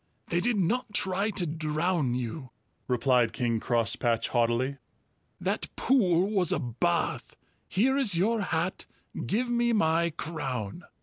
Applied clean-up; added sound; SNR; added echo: none; none; none; none.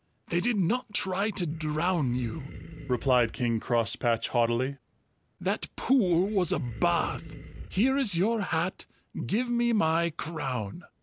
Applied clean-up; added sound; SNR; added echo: none; Animal; 15 dB; none.